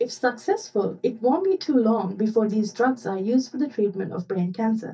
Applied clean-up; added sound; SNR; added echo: neural mask model DeepFilterNet 3.